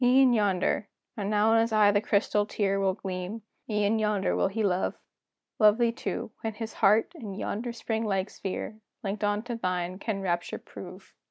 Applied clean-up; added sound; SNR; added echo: none; none; none; none.